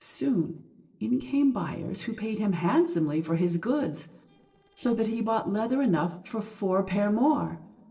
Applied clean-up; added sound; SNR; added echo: neural separator model SepFormer DNS4.